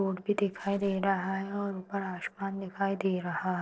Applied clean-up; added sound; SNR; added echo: neural separator model SepFormer DNS4.